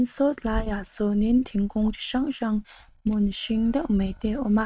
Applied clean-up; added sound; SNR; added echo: neural mask model RNNoise.